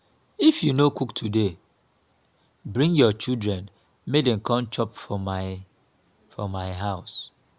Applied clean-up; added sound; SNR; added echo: none; none; none; none.